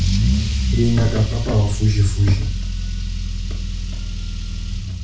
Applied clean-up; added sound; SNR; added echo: none; Engine starting / Accelerating, revving, vroom / Car; 0 dB; reverberation time 0.4 s.